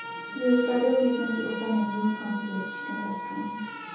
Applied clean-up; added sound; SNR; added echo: none; Alarm; 9 dB; reverberation time 1.2 s.